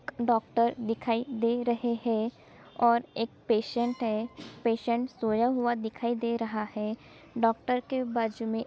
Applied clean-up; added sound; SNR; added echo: none; none; none; none.